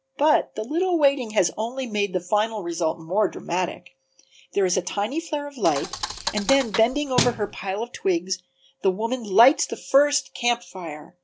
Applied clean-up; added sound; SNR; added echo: none; Thump, thud; 6 dB; none.